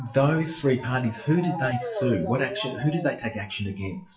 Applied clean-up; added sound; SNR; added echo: classical method WPE with log-MMSE.